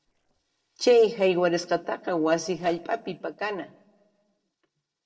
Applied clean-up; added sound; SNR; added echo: neural separator model SepFormer DNS4.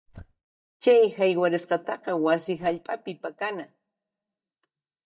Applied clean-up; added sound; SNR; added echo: neural mask model DeepFilterNet 3.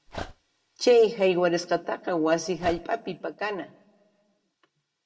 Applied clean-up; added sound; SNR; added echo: none; Dog; 15 dB; reverberation time 0.6 s.